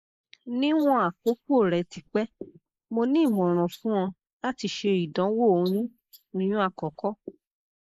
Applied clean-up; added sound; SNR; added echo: neural mask model Resemble Enhance denoiser.